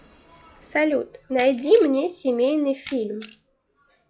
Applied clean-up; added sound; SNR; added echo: classical method log-MMSE.